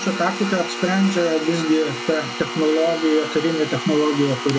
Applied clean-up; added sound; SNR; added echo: none; Domestic sounds, home sounds; 8 dB; none.